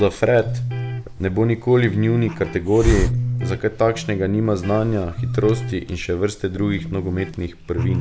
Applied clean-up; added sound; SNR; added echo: none; Electric guitar + Hiss; 6 dB; none.